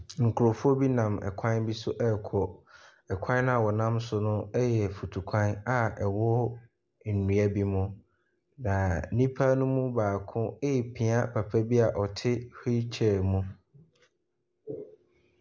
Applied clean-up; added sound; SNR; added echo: none; none; none; none.